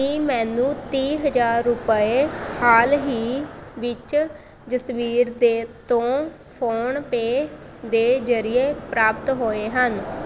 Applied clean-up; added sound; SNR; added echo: none; none; none; none.